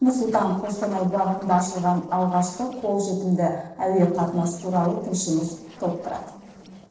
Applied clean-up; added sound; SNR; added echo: neural separator model SepFormer DNS4.